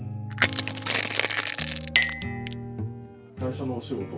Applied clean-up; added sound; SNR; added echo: none; Chink, clink + Crushing; -3 dB; none.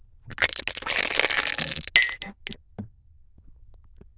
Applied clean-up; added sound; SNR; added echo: neural diffusion model UNIVERSE++.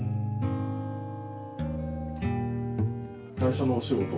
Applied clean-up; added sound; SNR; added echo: none; none; none; none.